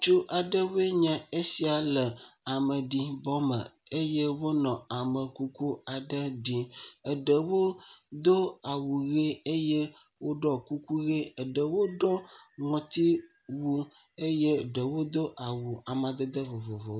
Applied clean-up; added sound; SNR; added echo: none; none; none; none.